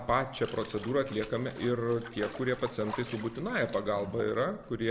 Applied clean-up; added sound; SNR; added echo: none; Bathtub (filling or washing); 16 dB; none.